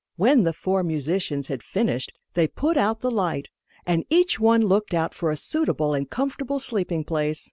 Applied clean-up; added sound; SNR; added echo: none; none; none; none.